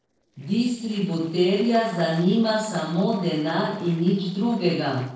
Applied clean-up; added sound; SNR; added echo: neural separator model SepFormer DNS4.